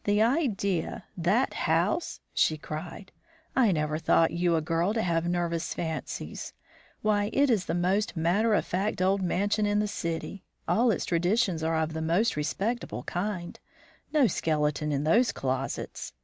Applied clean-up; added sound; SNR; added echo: none; none; none; none.